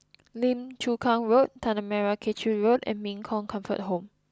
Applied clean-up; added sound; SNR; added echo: none; none; none; none.